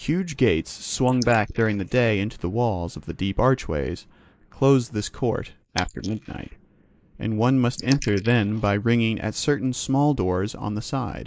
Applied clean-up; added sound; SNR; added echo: neural mask model Resemble Enhance denoiser.